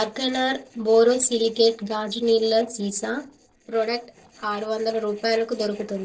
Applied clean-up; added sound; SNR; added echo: neural separator model SepFormer DNS4.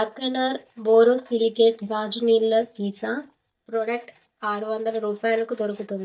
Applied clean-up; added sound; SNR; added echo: neural mask model DeepFilterNet 3.